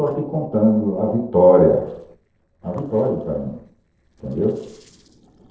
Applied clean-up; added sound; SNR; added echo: neural separator model SepFormer DNS4.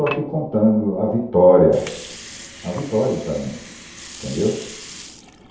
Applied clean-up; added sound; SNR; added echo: none; Water; 17 dB; reverberation time 0.8 s.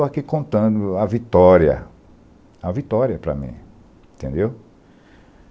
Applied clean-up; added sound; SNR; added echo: none; none; none; none.